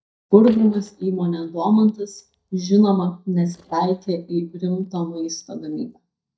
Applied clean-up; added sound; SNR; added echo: neural mask model DeepFilterNet 3.